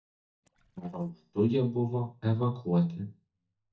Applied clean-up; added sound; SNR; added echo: neural mask model DeepFilterNet 3.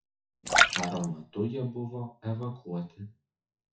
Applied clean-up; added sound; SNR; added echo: classical method WPE with log-MMSE.